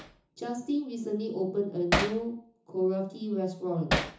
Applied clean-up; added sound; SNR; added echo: none; Hammer; 4 dB; reverberation time 0.6 s.